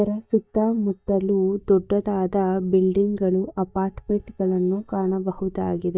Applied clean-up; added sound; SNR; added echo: neural mask model DeepFilterNet 3.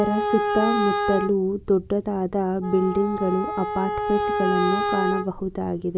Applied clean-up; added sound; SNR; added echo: none; Wind instrument, woodwind instrument; 3 dB; none.